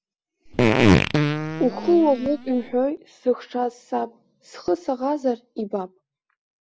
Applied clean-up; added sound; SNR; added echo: none; Fart; -4 dB; none.